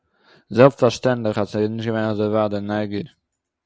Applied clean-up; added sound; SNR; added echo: none; none; none; none.